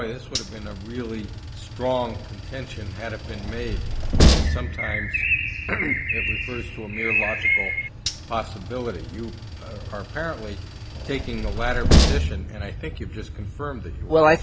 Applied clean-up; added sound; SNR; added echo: none; Train + Bird; -4 dB; none.